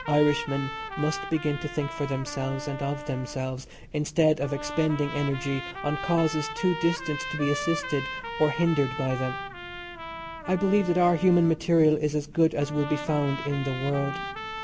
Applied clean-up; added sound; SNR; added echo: none; Trumpet; 10 dB; none.